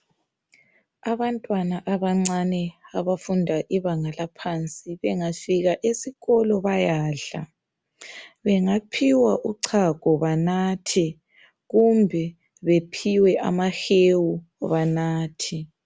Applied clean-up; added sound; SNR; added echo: none; none; none; none.